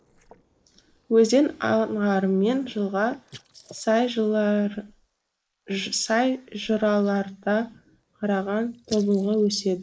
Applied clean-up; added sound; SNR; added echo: neural mask model Resemble Enhance denoiser.